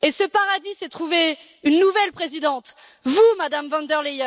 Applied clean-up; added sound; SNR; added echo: none; none; none; none.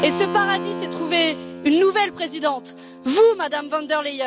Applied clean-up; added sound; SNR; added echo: none; Keyboard (musical); 10 dB; none.